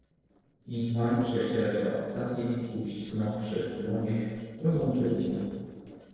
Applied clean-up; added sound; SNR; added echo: neural separator model SepFormer DNS4.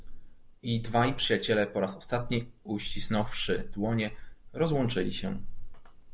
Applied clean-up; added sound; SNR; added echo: none; none; none; none.